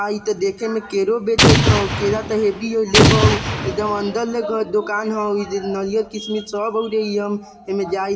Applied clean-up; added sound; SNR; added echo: none; Explosion; -4 dB; reverberation time 1.4 s.